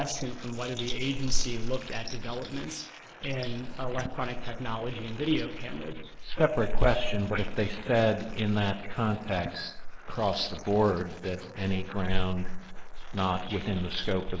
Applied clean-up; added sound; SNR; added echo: neural mask model Resemble Enhance denoiser.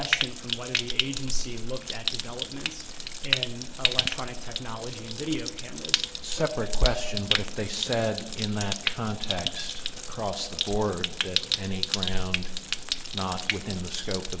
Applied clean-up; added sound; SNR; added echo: none; Stream + Crackle; -2 dB; none.